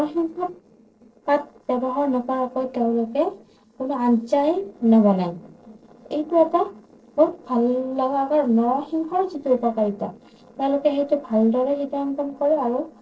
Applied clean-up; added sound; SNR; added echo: neural separator model SepFormer DNS4.